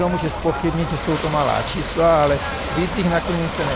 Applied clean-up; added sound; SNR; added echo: none; Ocean / Boat, Water vehicle; 5 dB; none.